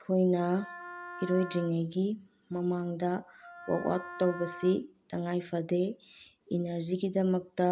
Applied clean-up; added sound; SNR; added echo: none; Wind instrument, woodwind instrument; 14 dB; none.